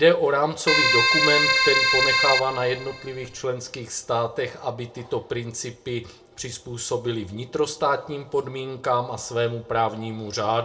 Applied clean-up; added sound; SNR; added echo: none; Keyboard (musical); -4 dB; reverberation time 0.2 s.